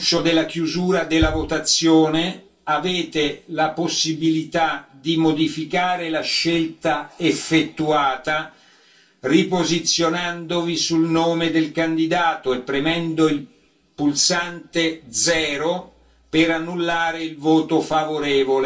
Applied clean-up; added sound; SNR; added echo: none; Bass drum; 12 dB; reverberation time 0.2 s.